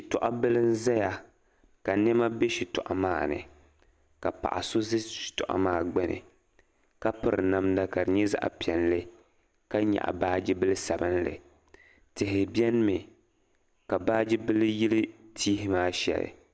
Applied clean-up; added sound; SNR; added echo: none; none; none; none.